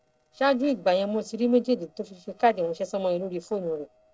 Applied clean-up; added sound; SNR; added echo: neural separator model SepFormer DNS4.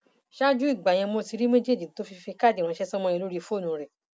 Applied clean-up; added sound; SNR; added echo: none; none; none; none.